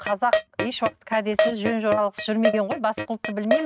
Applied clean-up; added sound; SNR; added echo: neural mask model RNNoise.